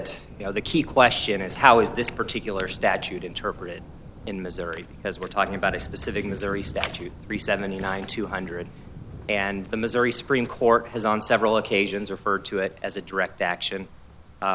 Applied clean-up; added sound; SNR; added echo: none; Thunder; 16 dB; none.